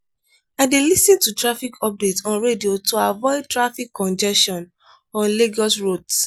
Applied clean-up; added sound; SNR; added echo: none; none; none; none.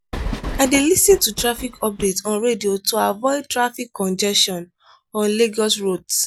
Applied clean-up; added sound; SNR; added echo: none; Train; 9 dB; none.